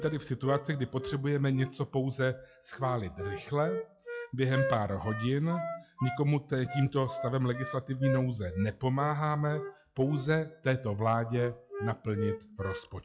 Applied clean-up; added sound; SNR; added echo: classical method log-MMSE.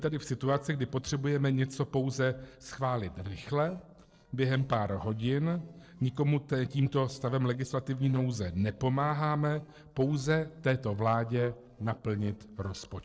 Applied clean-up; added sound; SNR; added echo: neural separator model SepFormer DNS4.